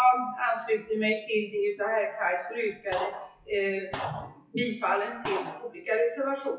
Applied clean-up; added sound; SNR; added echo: classical method WPE with log-MMSE.